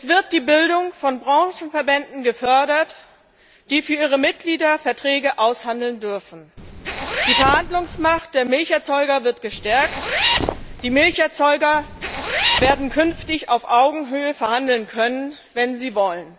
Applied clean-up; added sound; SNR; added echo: none; Zipper (clothing); 4 dB; none.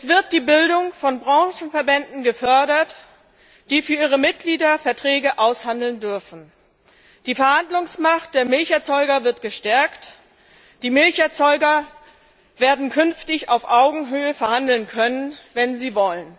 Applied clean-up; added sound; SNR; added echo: none; none; none; none.